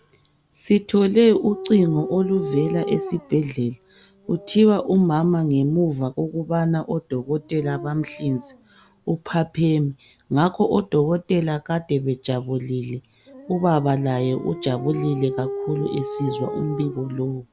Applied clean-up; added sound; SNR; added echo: none; Dog; 13 dB; none.